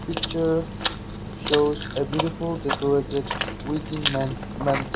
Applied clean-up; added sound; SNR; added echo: none; Chewing, mastication; 4 dB; none.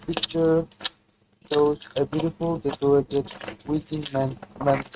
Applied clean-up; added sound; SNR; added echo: neural mask model RNNoise.